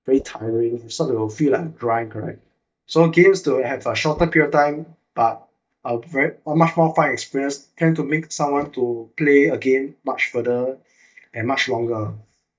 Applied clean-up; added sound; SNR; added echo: neural mask model DeepFilterNet 3.